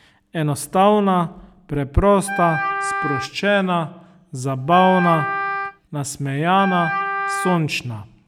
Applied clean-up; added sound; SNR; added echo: none; Wind instrument, woodwind instrument; 5 dB; none.